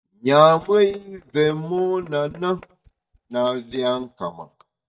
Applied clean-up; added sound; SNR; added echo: neural mask model DeepFilterNet 3.